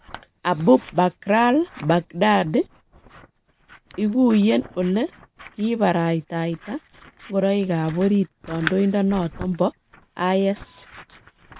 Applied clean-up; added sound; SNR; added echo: none; Scissors; 19 dB; none.